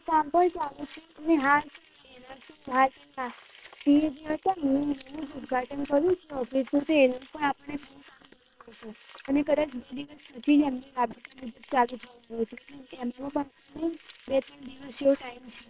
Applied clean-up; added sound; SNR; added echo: neural separator model SepFormer WHAM!.